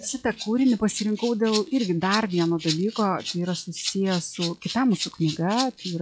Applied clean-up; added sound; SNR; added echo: classical method log-MMSE.